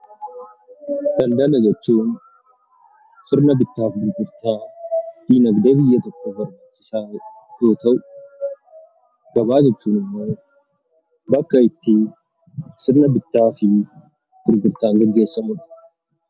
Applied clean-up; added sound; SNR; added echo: none; none; none; none.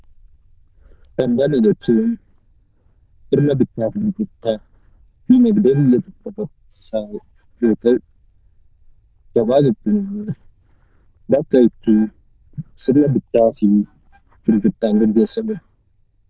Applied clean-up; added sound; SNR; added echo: neural diffusion model UNIVERSE++.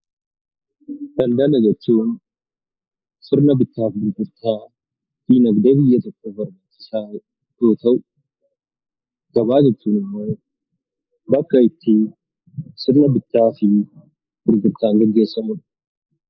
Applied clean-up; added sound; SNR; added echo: neural mask model Resemble Enhance denoiser.